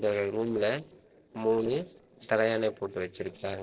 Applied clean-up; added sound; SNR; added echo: neural separator model SepFormer DNS4.